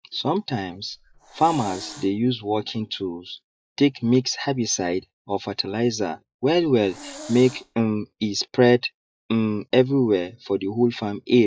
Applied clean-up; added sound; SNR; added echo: classical method log-MMSE.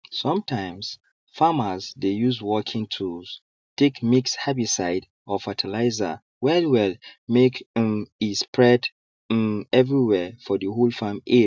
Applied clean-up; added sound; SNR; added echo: none; none; none; none.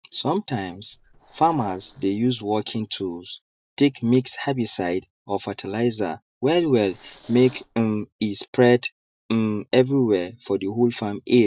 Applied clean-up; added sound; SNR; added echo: neural separator model SepFormer DNS4.